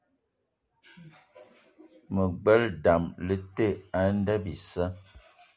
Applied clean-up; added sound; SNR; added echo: none; none; none; none.